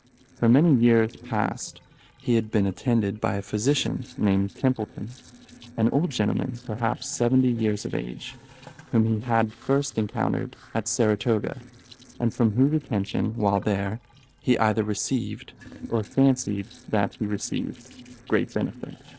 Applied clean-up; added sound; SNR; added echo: neural separator model SepFormer DNS4.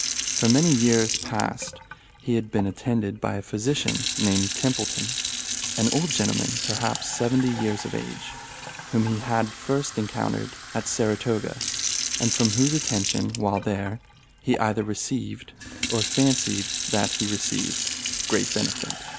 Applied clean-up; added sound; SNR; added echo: none; Fill (with liquid) / Sink (filling or washing); 5 dB; none.